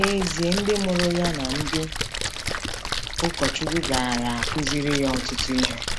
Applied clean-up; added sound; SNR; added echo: none; Splash, splatter; 2 dB; none.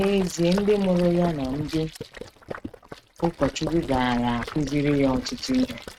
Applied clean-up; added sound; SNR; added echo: neural mask model RNNoise.